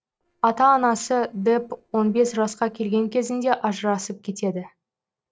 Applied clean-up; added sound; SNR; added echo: neural separator model SepFormer DNS4.